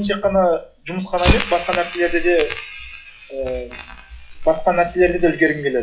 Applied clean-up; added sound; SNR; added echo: classical method log-MMSE.